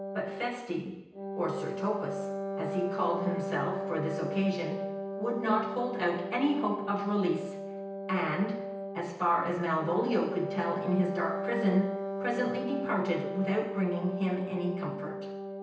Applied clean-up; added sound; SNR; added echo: none; Wind instrument, woodwind instrument; 5 dB; reverberation time 0.9 s.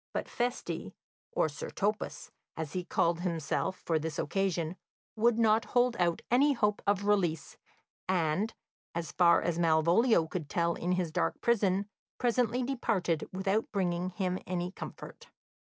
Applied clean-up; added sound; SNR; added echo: none; none; none; none.